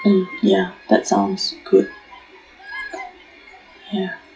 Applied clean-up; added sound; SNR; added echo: classical method WPE with log-MMSE.